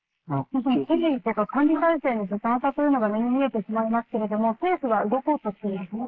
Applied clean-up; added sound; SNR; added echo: neural mask model Resemble Enhance denoiser.